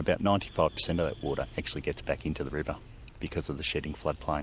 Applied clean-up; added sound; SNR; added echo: none; Motor vehicle (road); 16 dB; none.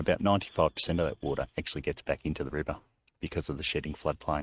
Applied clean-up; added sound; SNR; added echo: neural mask model RNNoise.